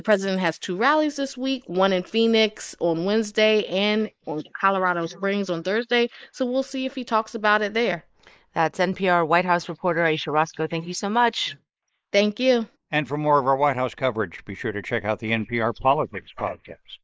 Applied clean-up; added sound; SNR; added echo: neural mask model Resemble Enhance denoiser.